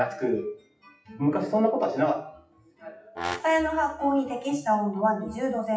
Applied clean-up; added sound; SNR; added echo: classical method WPE with log-MMSE.